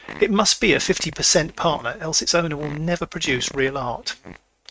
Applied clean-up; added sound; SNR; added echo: neural mask model RNNoise.